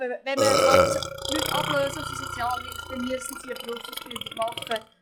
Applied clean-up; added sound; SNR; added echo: classical method log-MMSE.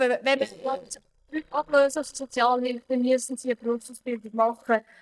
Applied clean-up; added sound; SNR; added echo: neural mask model DeepFilterNet 3.